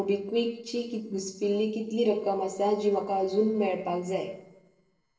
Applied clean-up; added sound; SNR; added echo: neural separator model SepFormer DNS4.